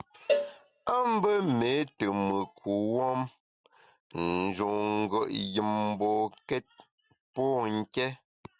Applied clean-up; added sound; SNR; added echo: none; Cowbell; 5 dB; none.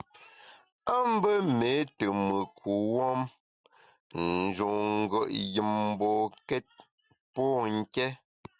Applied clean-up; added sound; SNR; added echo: none; none; none; none.